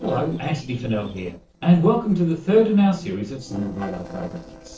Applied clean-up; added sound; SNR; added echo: neural separator model SepFormer DNS4.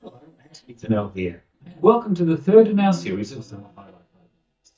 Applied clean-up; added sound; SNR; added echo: neural mask model DeepFilterNet 3.